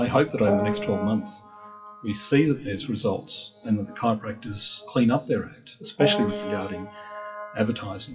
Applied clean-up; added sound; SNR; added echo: classical method WPE with log-MMSE.